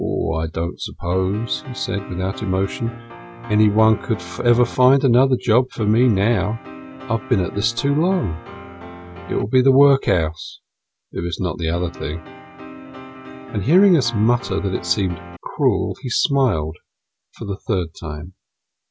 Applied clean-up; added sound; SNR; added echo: none; Piano; 15 dB; none.